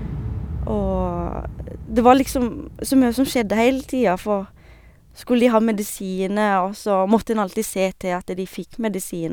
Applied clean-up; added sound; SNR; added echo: none; Explosion; 14 dB; none.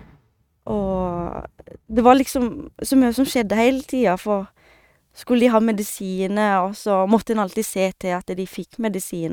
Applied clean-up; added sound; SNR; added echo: neural mask model RNNoise.